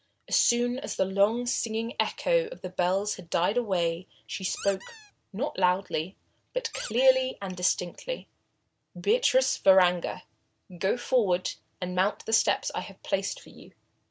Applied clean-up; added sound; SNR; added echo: none; Squeak; 14 dB; none.